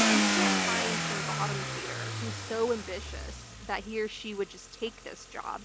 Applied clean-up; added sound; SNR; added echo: none; Car; -4 dB; none.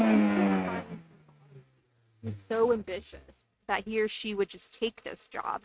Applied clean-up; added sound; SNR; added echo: neural mask model RNNoise.